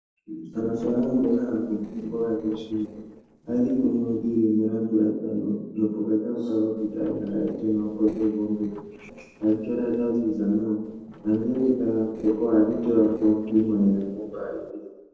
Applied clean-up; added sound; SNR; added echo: neural separator model SepFormer DNS4.